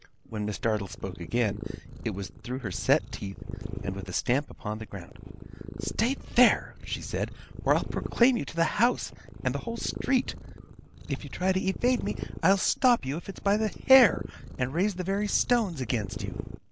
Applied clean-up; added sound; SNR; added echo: none; Purr; 11 dB; none.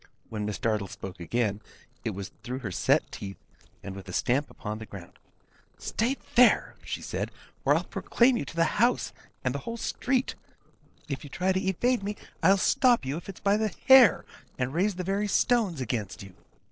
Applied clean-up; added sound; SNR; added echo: neural separator model SepFormer DNS4.